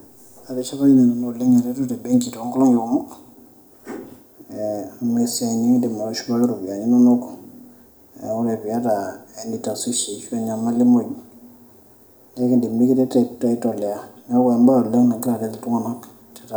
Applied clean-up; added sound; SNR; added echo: none; none; none; reverberation time 0.9 s.